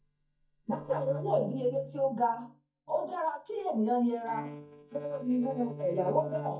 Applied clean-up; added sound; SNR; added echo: neural mask model DeepFilterNet 3.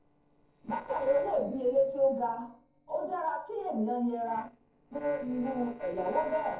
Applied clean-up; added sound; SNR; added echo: neural separator model SepFormer DNS4.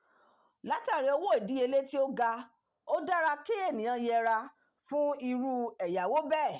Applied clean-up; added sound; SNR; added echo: none; none; none; none.